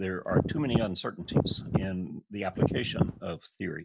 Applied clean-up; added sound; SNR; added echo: none; Wind; -4 dB; none.